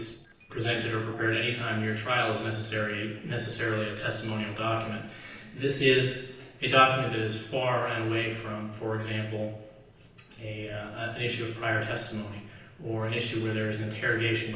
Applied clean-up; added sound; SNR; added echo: neural separator model SepFormer DNS4.